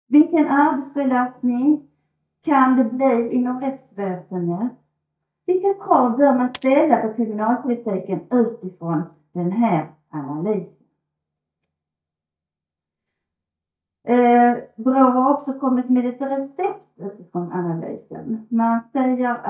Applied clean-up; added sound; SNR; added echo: neural mask model DeepFilterNet 3.